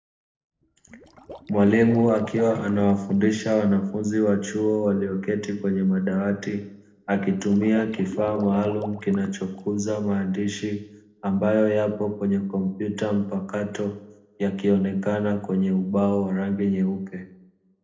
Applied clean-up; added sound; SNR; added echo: neural separator model SepFormer DNS4.